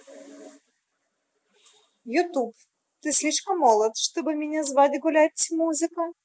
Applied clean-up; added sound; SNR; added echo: none; none; none; none.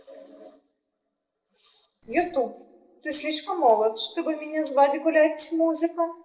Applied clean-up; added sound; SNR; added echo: neural separator model SepFormer DNS4.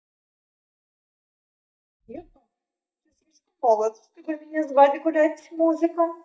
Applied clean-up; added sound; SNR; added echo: neural mask model DeepFilterNet 3.